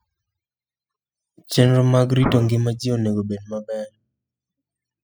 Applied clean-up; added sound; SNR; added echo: classical method spectral subtraction.